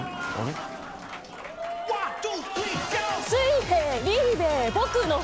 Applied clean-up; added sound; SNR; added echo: none; Applause; 9 dB; none.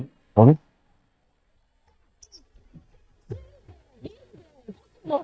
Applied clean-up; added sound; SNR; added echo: neural mask model DeepFilterNet 3.